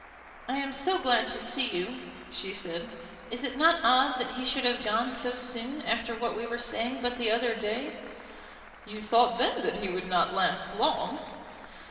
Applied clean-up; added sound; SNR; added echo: none; Applause; 19 dB; reverberation time 2.6 s.